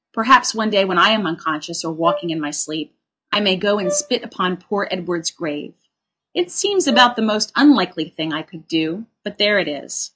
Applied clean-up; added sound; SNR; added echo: classical method log-MMSE.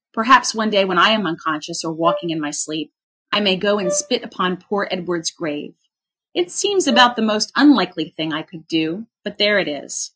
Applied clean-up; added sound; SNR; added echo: classical method Wiener filter.